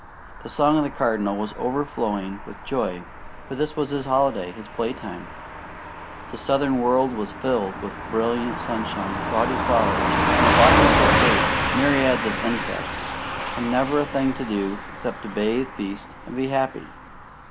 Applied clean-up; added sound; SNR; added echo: none; Car passing by / Truck; 1 dB; none.